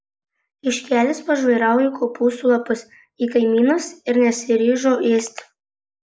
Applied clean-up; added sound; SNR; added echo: neural mask model Resemble Enhance denoiser.